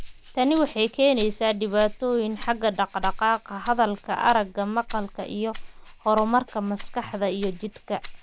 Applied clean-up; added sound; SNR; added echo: none; Rattle (instrument); 11 dB; none.